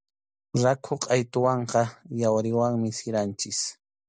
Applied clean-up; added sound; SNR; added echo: none; none; none; none.